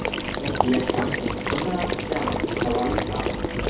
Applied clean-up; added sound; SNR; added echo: none; Water / Liquid; -3 dB; reverberation time 0.6 s.